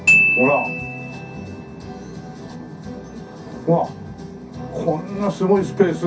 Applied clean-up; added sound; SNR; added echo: none; Glockenspiel; -1 dB; reverberation time 0.3 s.